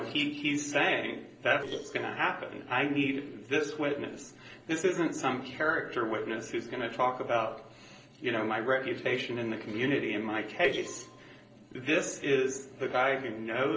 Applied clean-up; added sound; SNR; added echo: neural separator model SepFormer DNS4.